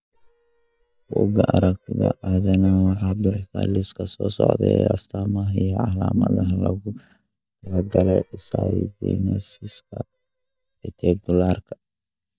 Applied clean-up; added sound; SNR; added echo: neural mask model DeepFilterNet 3.